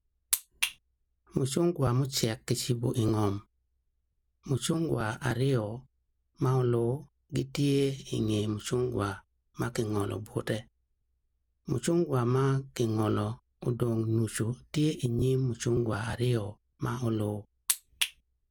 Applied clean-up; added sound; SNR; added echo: none; none; none; none.